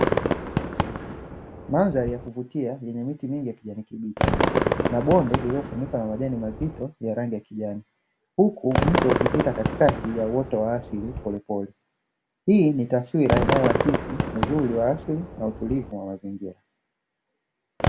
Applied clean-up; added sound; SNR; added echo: none; Fireworks; 2 dB; none.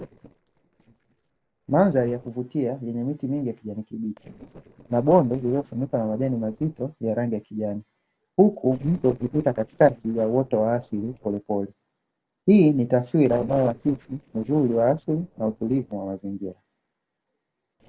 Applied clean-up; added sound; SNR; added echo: neural separator model SepFormer DNS4.